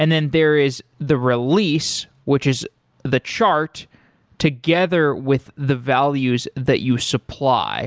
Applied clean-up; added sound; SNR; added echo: none; none; none; none.